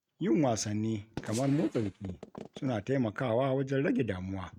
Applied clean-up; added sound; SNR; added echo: neural mask model RNNoise.